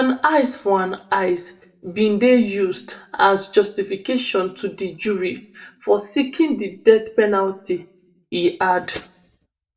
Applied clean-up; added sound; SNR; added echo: none; none; none; reverberation time 0.3 s.